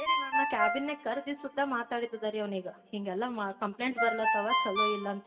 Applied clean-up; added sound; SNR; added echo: none; Ringtone; 0 dB; reverberation time 1.4 s.